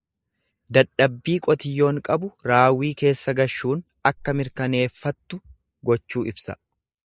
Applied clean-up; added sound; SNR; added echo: neural mask model Resemble Enhance denoiser.